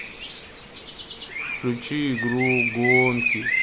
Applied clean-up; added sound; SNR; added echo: none; Bird; 0 dB; none.